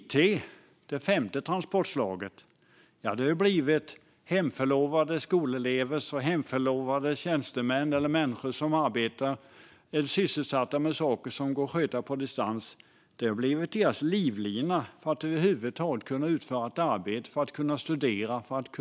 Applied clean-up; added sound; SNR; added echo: none; none; none; none.